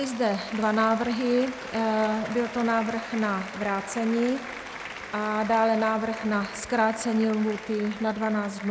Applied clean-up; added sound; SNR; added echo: none; Applause; 13 dB; none.